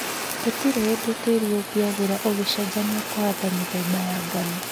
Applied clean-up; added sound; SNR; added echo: none; Fire; 6 dB; none.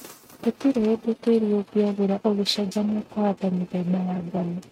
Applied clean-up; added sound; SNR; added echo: neural mask model RNNoise.